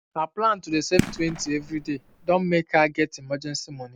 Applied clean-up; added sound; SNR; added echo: none; Fireworks; 5 dB; none.